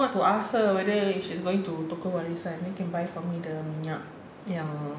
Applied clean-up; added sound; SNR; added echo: none; none; none; none.